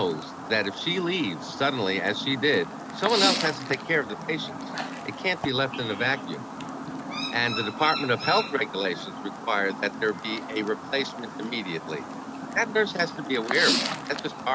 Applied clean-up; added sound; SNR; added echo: none; Chirp, tweet; 5 dB; none.